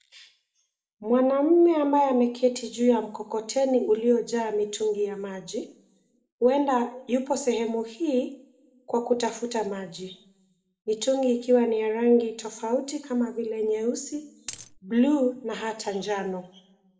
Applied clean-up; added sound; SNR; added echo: none; Coin (dropping); 13 dB; reverberation time 0.5 s.